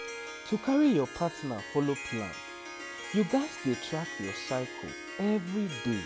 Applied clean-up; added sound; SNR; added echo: none; Harp; 10 dB; none.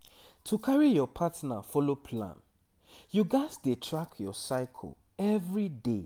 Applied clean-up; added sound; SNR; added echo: none; none; none; none.